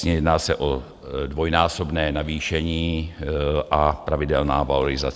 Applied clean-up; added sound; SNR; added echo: none; none; none; none.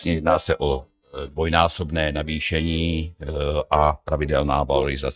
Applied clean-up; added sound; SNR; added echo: neural mask model DeepFilterNet 3.